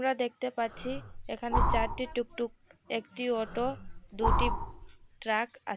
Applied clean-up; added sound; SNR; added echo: none; Breathing; -1 dB; none.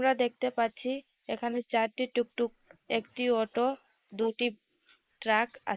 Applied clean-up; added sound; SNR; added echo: neural mask model Resemble Enhance denoiser.